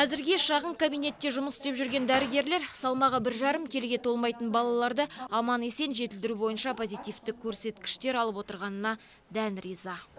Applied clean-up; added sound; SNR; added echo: none; none; none; none.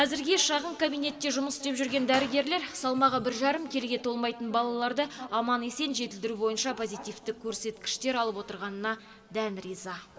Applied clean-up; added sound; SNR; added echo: none; none; none; reverberation time 1.8 s.